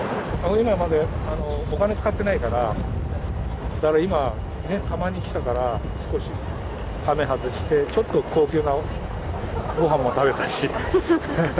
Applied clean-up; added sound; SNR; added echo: none; none; none; none.